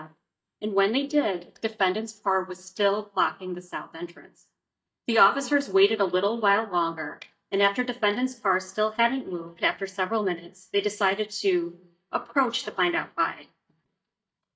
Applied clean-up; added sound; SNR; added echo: neural mask model DeepFilterNet 3.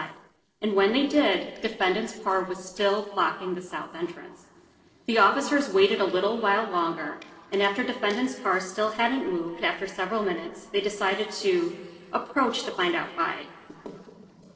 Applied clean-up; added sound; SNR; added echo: neural separator model SepFormer DNS4.